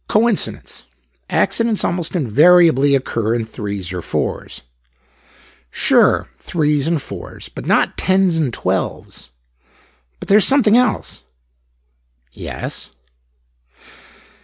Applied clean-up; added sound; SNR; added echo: none; none; none; none.